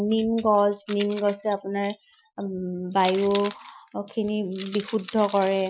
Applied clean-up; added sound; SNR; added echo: classical method Wiener filter.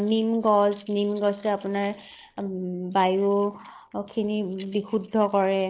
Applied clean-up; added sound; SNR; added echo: neural mask model Resemble Enhance denoiser.